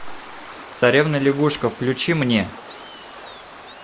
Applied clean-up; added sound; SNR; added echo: none; Waves, surf; 16 dB; none.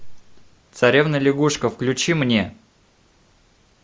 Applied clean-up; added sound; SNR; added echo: none; none; none; none.